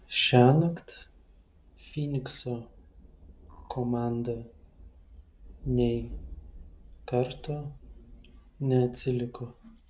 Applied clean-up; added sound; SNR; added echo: none; Thunder; 17 dB; none.